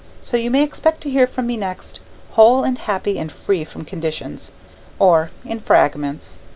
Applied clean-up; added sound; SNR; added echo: none; none; none; none.